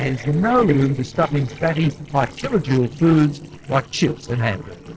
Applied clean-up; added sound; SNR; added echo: neural separator model SepFormer DNS4.